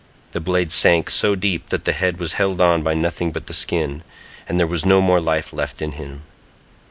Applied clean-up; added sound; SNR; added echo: none; none; none; none.